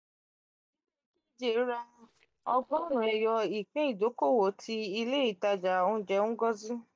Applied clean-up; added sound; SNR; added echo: neural mask model DeepFilterNet 3.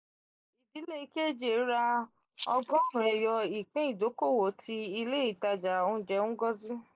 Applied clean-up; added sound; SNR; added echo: neural mask model Resemble Enhance denoiser.